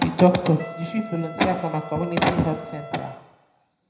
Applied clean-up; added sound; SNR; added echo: none; Wind instrument, woodwind instrument; 16 dB; reverberation time 0.7 s.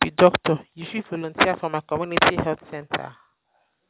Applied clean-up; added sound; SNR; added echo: none; none; none; none.